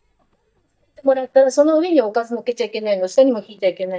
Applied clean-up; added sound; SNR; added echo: neural mask model DeepFilterNet 3.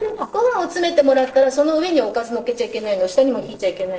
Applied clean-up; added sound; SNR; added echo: neural separator model SepFormer DNS4.